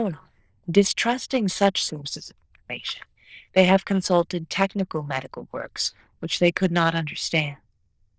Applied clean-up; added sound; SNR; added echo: neural diffusion model UNIVERSE++.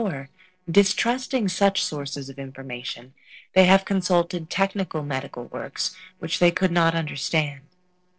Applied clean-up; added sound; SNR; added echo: neural separator model SepFormer DNS4.